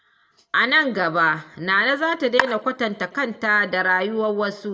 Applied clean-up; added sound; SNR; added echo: none; none; none; reverberation time 0.5 s.